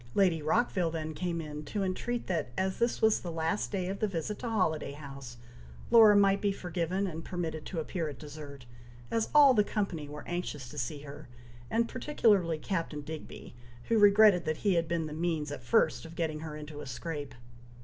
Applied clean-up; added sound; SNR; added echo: none; none; none; none.